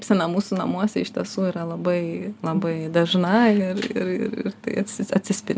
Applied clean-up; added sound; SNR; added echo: none; none; none; none.